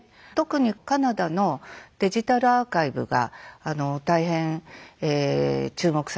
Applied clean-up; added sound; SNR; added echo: none; none; none; none.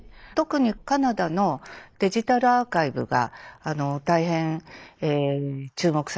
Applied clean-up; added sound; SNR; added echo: neural mask model Resemble Enhance denoiser.